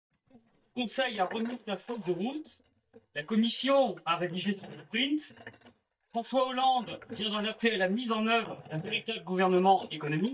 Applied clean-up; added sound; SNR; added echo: neural mask model DeepFilterNet 3.